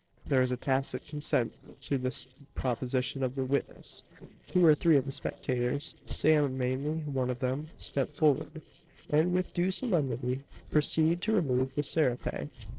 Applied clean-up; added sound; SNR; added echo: neural separator model SepFormer DNS4.